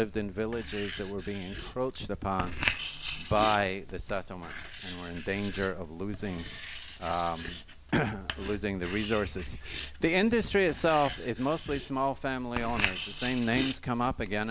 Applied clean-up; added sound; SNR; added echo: none; Writing; 8 dB; none.